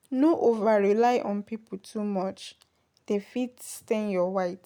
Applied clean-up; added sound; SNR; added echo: none; none; none; none.